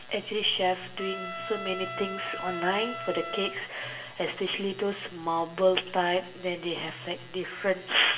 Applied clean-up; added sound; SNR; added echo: none; Trumpet; 8 dB; reverberation time 0.7 s.